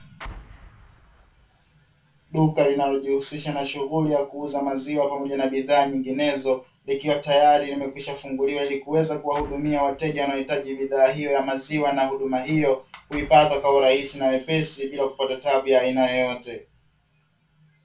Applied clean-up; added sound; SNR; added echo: none; Explosion; 20 dB; reverberation time 0.2 s.